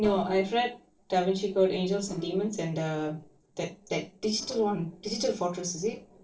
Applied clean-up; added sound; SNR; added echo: neural separator model SepFormer DNS4.